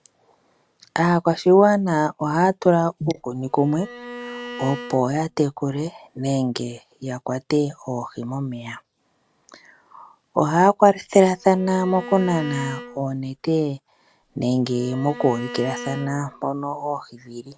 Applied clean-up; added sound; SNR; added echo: none; Bowed string instrument; 15 dB; none.